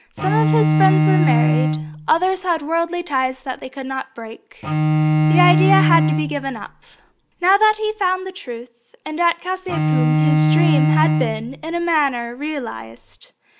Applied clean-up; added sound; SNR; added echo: none; Bowed string instrument; -3 dB; none.